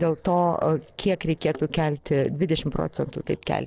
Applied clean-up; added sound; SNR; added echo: neural separator model SepFormer DNS4.